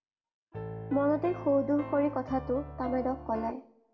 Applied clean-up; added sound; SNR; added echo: none; Piano; 10 dB; reverberation time 0.6 s.